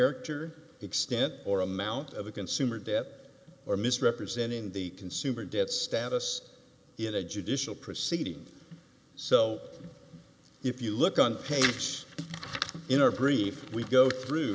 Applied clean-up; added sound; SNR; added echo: none; none; none; none.